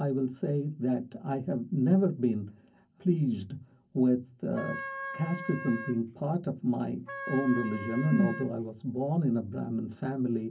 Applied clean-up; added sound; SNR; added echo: none; Wind instrument, woodwind instrument; 10 dB; reverberation time 0.3 s.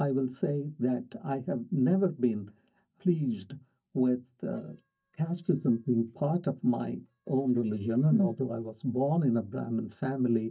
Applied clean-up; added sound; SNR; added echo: neural mask model DeepFilterNet 3.